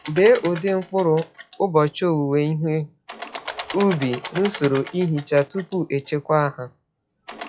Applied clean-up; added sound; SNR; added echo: classical method log-MMSE.